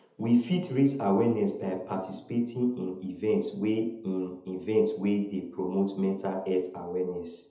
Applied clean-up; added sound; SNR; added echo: none; none; none; reverberation time 0.7 s.